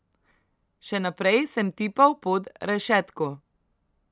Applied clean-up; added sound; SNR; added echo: none; none; none; none.